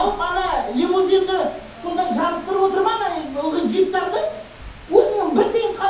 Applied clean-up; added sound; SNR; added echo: none; Rain; 20 dB; reverberation time 0.5 s.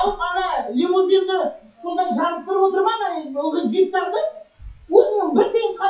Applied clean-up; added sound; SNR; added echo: classical method WPE with log-MMSE.